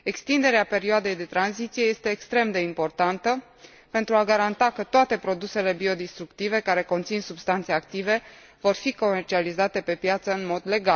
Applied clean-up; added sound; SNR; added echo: none; none; none; none.